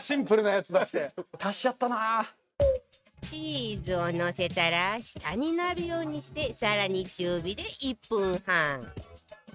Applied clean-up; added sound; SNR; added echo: neural mask model RNNoise.